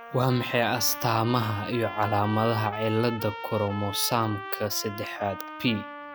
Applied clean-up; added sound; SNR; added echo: none; Trumpet; 11 dB; none.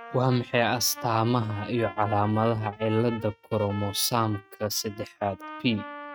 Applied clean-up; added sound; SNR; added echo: neural mask model RNNoise.